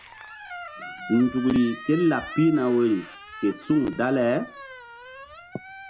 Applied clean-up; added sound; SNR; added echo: none; Squeak; 15 dB; none.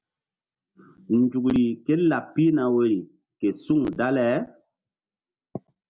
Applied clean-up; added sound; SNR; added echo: none; none; none; none.